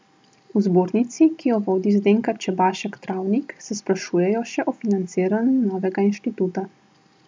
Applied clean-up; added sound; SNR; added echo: none; none; none; none.